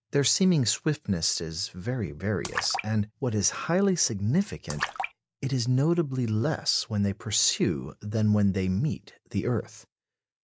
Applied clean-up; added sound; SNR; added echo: neural mask model Resemble Enhance denoiser.